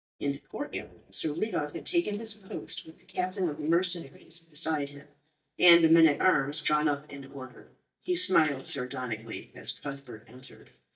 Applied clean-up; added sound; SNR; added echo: neural mask model DeepFilterNet 3.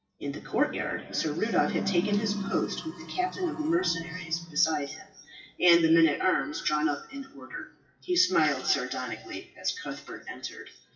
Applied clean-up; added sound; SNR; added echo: classical method WPE with log-MMSE.